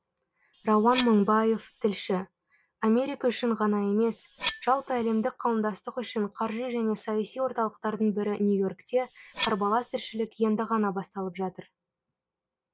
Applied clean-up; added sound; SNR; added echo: none; Cutlery, silverware; 1 dB; none.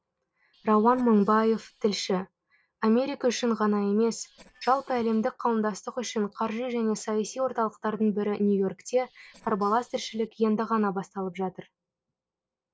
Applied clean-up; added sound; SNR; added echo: neural separator model SepFormer DNS4.